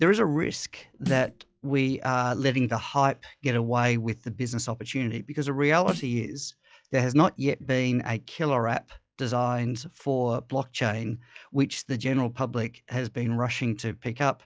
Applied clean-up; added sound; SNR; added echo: classical method log-MMSE.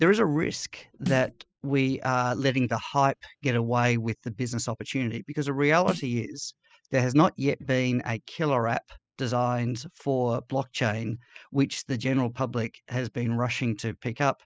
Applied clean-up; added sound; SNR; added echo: classical method spectral subtraction.